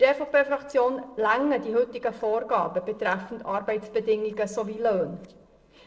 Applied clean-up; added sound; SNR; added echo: neural separator model SepFormer DNS4.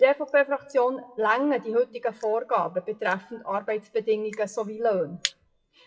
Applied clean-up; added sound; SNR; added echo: classical method WPE with log-MMSE.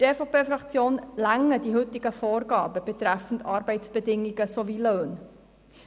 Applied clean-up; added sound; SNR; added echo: none; none; none; none.